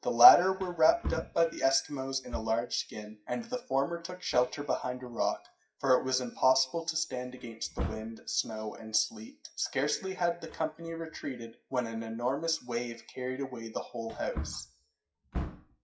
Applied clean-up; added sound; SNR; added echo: classical method WPE with log-MMSE.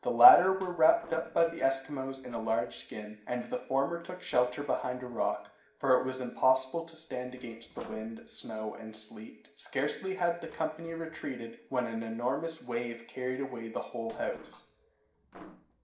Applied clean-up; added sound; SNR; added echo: neural separator model SepFormer DNS4.